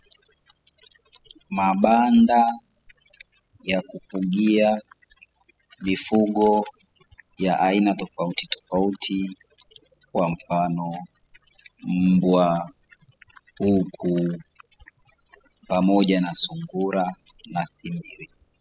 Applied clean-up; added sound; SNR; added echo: classical method spectral subtraction.